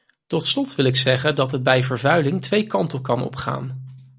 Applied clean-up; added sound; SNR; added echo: none; none; none; none.